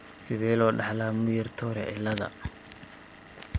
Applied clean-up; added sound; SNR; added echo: none; Engine / Vehicle; 19 dB; none.